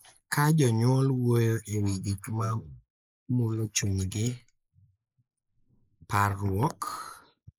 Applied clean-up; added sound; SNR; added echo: neural mask model Resemble Enhance denoiser.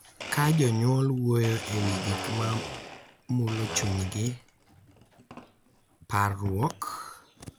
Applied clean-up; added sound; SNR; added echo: none; Domestic sounds, home sounds; 11 dB; none.